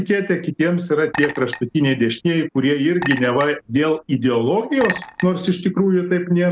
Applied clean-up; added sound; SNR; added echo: none; Chink, clink; 12 dB; none.